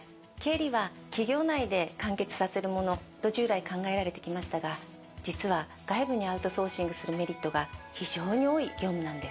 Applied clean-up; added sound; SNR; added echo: none; none; none; none.